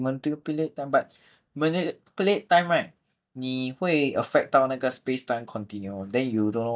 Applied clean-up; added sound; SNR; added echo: neural mask model DeepFilterNet 3.